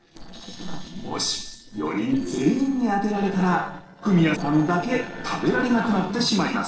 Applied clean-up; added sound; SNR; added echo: neural separator model SepFormer DNS4.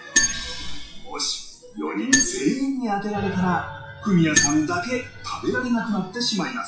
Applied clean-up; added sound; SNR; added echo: classical method WPE with log-MMSE.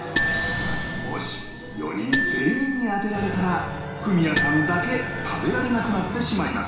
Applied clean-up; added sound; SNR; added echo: none; Marimba, xylophone; 3 dB; reverberation time 1.1 s.